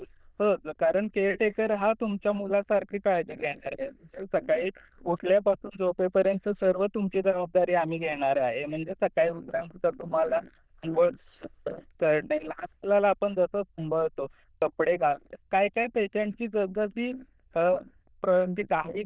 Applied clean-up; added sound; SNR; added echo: neural diffusion model UNIVERSE++.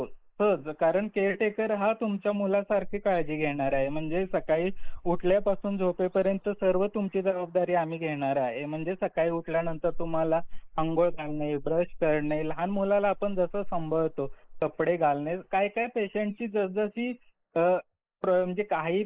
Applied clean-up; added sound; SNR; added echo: neural mask model Resemble Enhance denoiser.